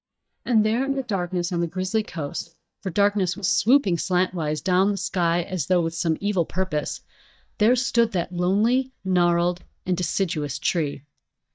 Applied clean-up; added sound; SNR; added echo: neural mask model DeepFilterNet 3.